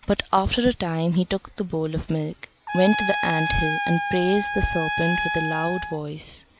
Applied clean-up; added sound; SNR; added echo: none; Trumpet; 3 dB; none.